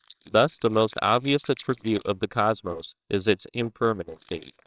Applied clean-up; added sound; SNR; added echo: neural separator model SepFormer WHAMR!.